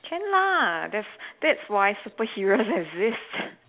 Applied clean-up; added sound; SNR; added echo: none; none; none; none.